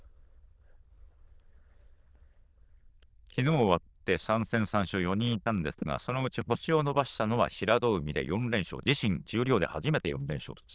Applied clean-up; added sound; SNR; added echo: neural diffusion model UNIVERSE++.